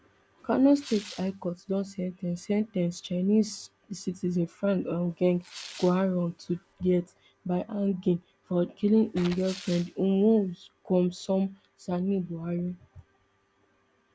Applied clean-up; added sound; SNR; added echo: none; Tearing; 20 dB; none.